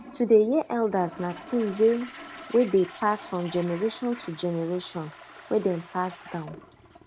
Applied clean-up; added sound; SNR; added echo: none; Toilet flush; 18 dB; none.